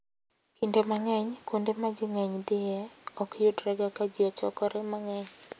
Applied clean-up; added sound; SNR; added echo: none; none; none; none.